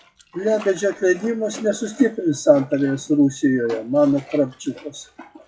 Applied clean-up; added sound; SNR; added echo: classical method WPE with log-MMSE.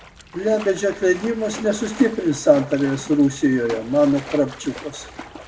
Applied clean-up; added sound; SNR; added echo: none; Splash, splatter; 16 dB; reverberation time 0.4 s.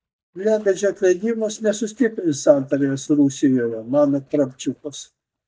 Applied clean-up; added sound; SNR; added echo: neural mask model DeepFilterNet 3.